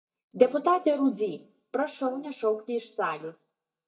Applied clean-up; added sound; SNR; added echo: neural mask model DeepFilterNet 3.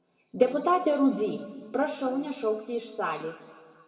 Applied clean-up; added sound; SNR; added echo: none; Brass instrument; 20 dB; reverberation time 1.6 s.